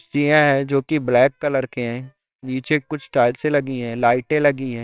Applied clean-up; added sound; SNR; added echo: neural separator model SepFormer WHAMR!.